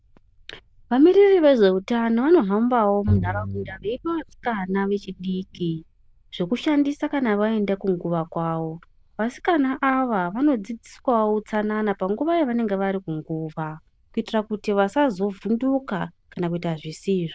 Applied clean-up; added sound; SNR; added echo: neural diffusion model UNIVERSE++.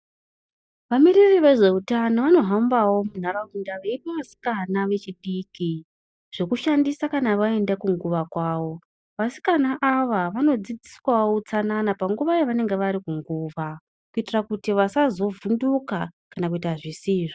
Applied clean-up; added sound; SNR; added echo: neural mask model DeepFilterNet 3.